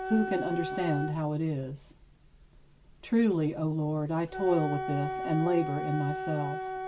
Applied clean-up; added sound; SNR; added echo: none; Wind instrument, woodwind instrument; 7 dB; none.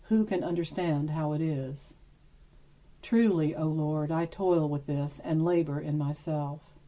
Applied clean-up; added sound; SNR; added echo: none; none; none; none.